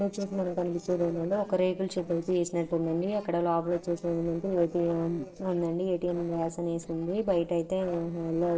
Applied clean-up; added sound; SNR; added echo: neural separator model SepFormer DNS4.